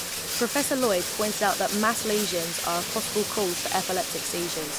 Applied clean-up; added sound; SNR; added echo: none; Bathtub (filling or washing); 3 dB; none.